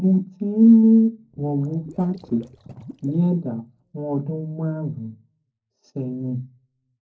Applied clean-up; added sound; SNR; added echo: neural separator model SepFormer DNS4.